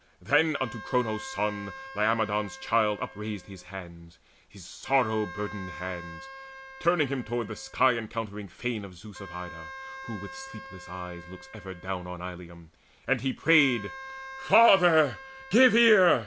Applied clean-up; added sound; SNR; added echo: none; Wind instrument, woodwind instrument; 16 dB; none.